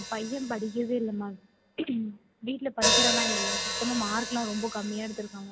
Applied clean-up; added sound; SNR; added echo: none; Hi-hat; -1 dB; none.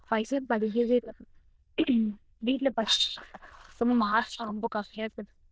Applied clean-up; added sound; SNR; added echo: neural diffusion model UNIVERSE++.